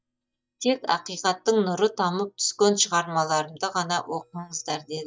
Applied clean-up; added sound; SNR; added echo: neural mask model DeepFilterNet 3.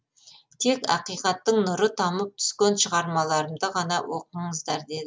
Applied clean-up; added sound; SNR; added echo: none; none; none; none.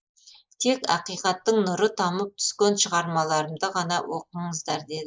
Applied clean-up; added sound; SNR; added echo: neural mask model Resemble Enhance denoiser.